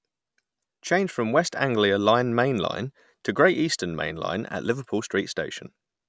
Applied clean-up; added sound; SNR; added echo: none; none; none; none.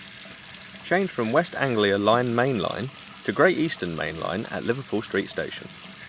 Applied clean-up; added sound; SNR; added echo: none; Bathtub (filling or washing) / Sink (filling or washing) / Water tap, faucet; 16 dB; none.